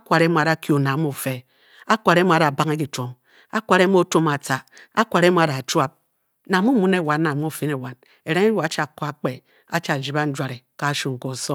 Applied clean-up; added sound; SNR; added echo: none; none; none; none.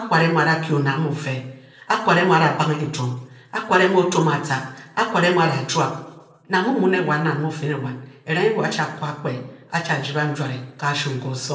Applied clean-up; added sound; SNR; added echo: none; none; none; reverberation time 0.6 s.